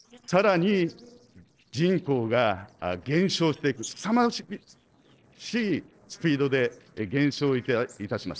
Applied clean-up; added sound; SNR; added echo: neural separator model SepFormer DNS4.